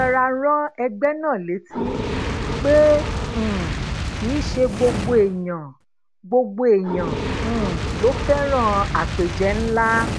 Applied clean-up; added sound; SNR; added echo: none; Fire; 5 dB; none.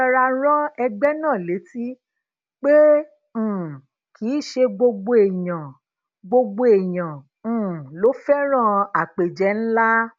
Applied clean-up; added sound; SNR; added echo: none; none; none; none.